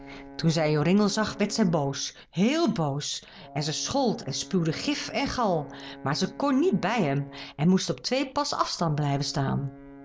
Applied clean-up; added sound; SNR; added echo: none; Brass instrument; 20 dB; none.